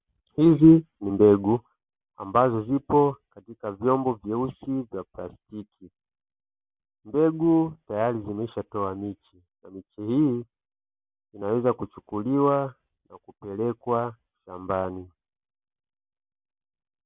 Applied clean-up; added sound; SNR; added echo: none; none; none; none.